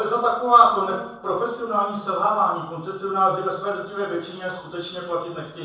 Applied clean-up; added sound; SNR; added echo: neural separator model SepFormer DNS4.